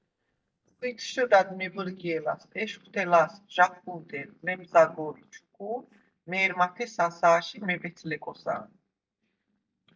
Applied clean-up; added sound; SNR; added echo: neural mask model DeepFilterNet 3.